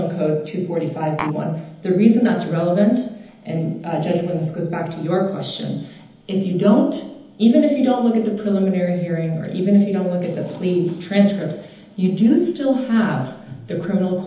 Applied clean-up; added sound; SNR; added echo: none; Tap; 10 dB; reverberation time 1.3 s.